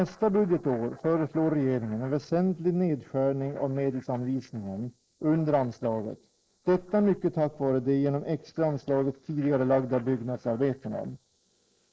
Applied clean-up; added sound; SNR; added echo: neural mask model Resemble Enhance denoiser.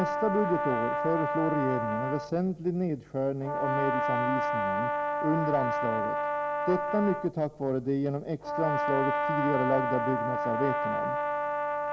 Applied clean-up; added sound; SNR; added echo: none; Brass instrument; 0 dB; none.